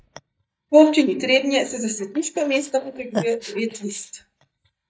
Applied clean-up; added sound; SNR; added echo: neural mask model DeepFilterNet 3.